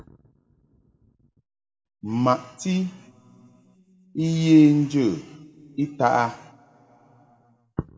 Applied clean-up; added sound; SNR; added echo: none; none; none; reverberation time 2.0 s.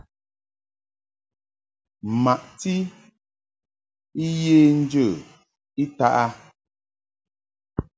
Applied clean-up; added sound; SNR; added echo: none; none; none; none.